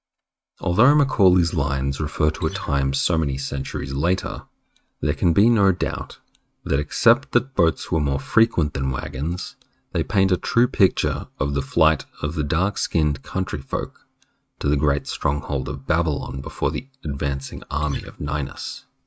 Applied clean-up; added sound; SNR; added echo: neural mask model RNNoise.